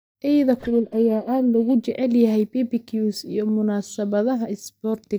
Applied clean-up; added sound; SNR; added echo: neural mask model DeepFilterNet 3.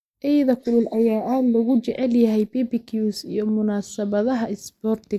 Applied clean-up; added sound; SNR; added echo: neural mask model Resemble Enhance denoiser.